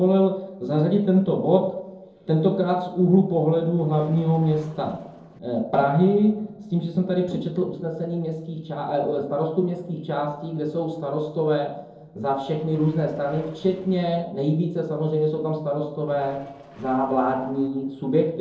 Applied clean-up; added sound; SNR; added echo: neural separator model SepFormer DNS4.